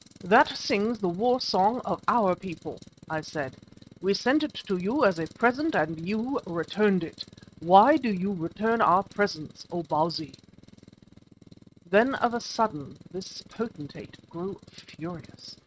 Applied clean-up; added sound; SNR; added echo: neural mask model RNNoise.